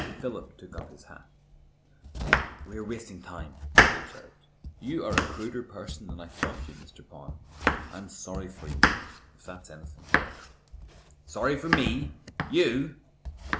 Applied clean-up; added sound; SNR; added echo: none; Domestic sounds, home sounds; -5 dB; none.